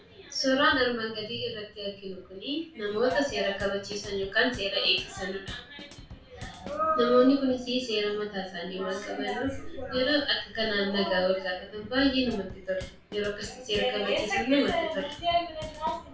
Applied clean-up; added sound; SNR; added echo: none; Drum kit; 17 dB; reverberation time 0.3 s.